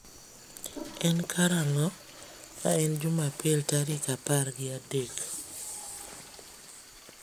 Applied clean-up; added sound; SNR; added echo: none; Toilet flush / Water; 19 dB; none.